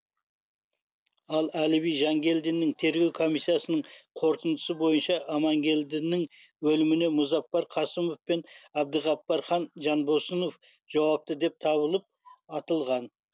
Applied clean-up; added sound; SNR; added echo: none; none; none; none.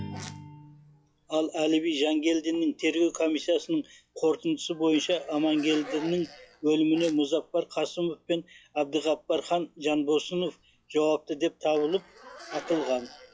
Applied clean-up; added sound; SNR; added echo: classical method log-MMSE.